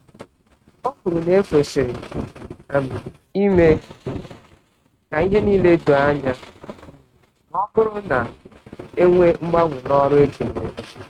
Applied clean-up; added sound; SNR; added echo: neural mask model RNNoise.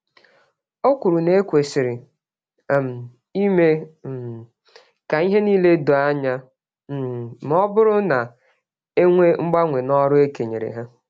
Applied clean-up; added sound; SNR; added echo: none; none; none; none.